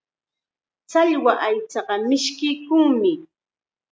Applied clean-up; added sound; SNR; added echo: none; none; none; none.